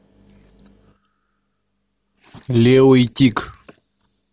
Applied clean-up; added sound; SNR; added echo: none; none; none; none.